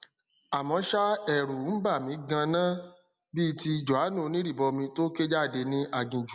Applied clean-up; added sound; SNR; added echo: none; none; none; none.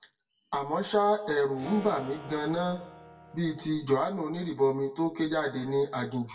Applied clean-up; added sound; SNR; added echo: none; Acoustic guitar / Strum; 17 dB; reverberation time 0.2 s.